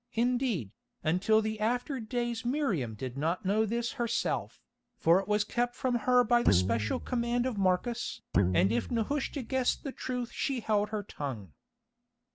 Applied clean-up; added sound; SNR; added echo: none; Guitar; 2 dB; none.